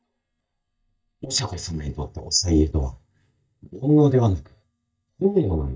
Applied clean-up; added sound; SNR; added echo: neural mask model DeepFilterNet 3.